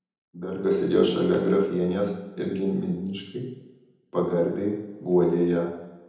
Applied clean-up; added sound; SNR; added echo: none; none; none; reverberation time 0.9 s.